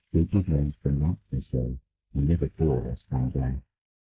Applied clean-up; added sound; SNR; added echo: neural mask model Resemble Enhance denoiser.